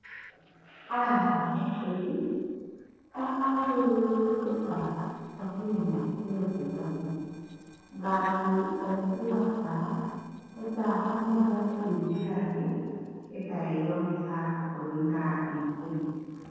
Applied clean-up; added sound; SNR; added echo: neural separator model SepFormer DNS4.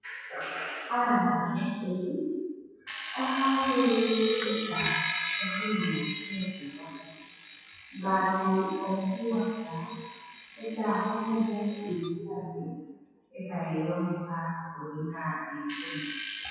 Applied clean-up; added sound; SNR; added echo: classical method WPE with log-MMSE.